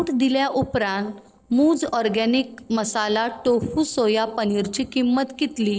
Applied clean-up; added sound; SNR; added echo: neural separator model SepFormer DNS4.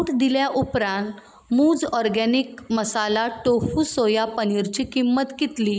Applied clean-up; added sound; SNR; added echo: neural mask model Resemble Enhance denoiser.